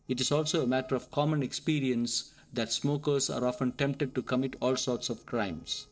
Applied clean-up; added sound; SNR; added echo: neural separator model SepFormer DNS4.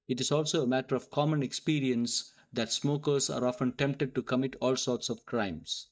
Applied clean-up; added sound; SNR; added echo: neural mask model DeepFilterNet 3.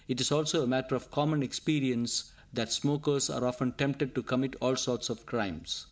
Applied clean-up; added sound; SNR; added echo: none; none; none; none.